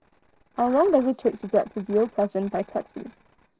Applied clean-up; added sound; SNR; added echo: neural separator model SepFormer DNS4.